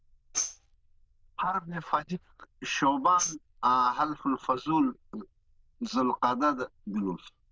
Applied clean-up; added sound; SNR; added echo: neural diffusion model UNIVERSE++.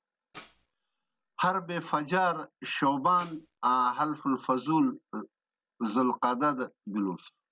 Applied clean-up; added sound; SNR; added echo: none; Tambourine; 11 dB; none.